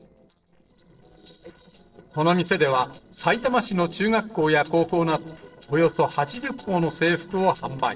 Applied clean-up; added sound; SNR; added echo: neural separator model SepFormer DNS4.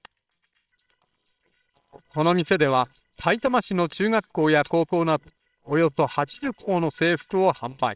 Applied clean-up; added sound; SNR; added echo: neural separator model SepFormer WHAMR!.